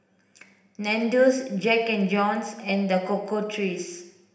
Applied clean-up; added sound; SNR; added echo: none; none; none; reverberation time 0.8 s.